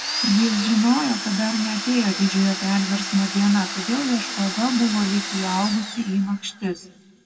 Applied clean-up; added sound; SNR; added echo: none; Domestic sounds, home sounds; 7 dB; reverberation time 1.3 s.